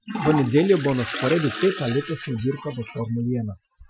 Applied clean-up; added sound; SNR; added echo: classical method Wiener filter.